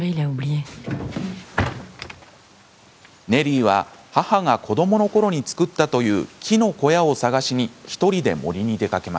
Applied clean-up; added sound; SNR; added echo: none; none; none; none.